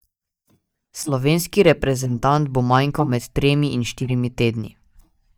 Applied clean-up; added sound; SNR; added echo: neural mask model DeepFilterNet 3.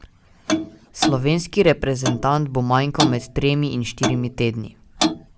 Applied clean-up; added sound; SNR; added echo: none; Clock; 5 dB; none.